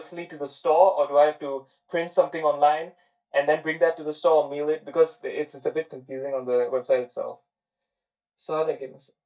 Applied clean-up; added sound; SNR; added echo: neural mask model DeepFilterNet 3.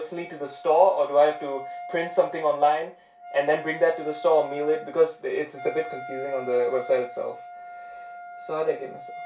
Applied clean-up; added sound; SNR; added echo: none; Wind instrument, woodwind instrument; 14 dB; reverberation time 0.2 s.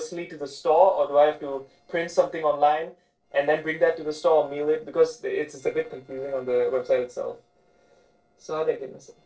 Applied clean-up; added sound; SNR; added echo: neural separator model SepFormer DNS4.